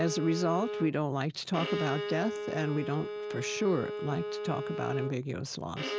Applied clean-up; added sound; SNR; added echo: none; Bowed string instrument; 5 dB; none.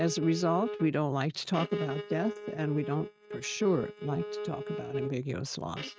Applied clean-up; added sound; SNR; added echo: neural mask model RNNoise.